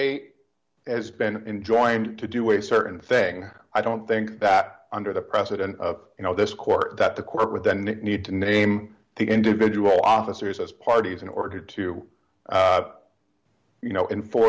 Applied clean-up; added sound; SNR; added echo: none; none; none; none.